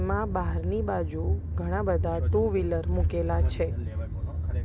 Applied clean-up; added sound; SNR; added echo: none; none; none; none.